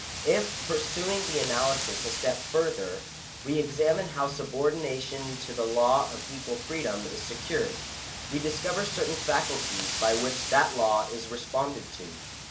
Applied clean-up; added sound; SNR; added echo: none; Wind; 6 dB; reverberation time 0.2 s.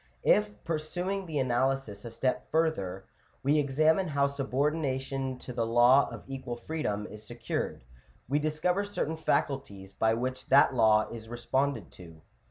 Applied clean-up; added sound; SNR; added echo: none; none; none; none.